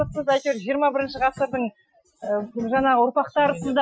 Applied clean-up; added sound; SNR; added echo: classical method Wiener filter.